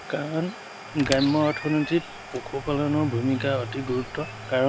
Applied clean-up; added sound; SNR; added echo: none; Domestic sounds, home sounds + Squeak; 12 dB; none.